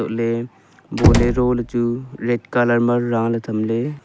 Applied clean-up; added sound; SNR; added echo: none; Slam + Knock; 2 dB; none.